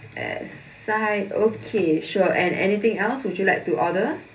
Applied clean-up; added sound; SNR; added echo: none; none; none; reverberation time 0.3 s.